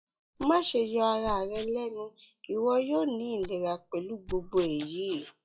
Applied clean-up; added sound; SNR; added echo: classical method log-MMSE.